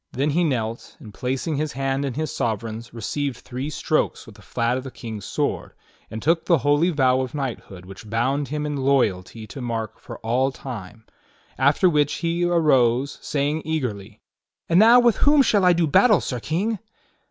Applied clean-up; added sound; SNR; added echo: none; none; none; none.